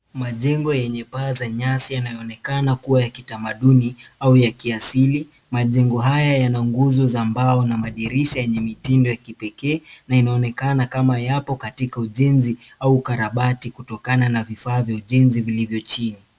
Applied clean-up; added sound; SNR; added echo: none; Knock; 17 dB; none.